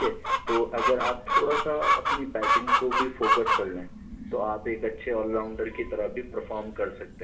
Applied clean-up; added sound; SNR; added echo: none; Chicken, rooster; -1 dB; reverberation time 0.3 s.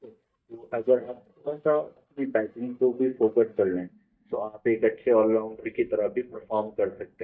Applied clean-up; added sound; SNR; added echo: neural mask model DeepFilterNet 3.